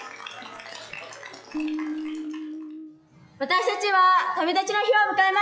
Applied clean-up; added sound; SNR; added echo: classical method log-MMSE.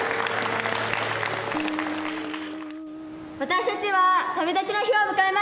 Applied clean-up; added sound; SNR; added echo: none; Guitar; 11 dB; none.